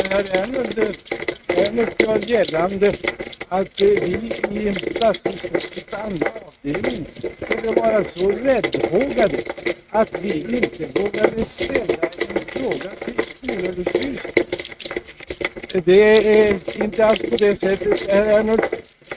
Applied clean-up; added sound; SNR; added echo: neural mask model RNNoise.